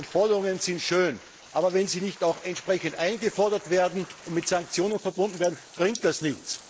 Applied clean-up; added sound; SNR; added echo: neural mask model Resemble Enhance denoiser.